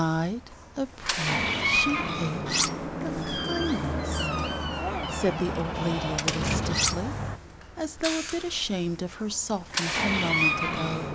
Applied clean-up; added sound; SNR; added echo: none; Door + Cutlery, silverware; -2 dB; none.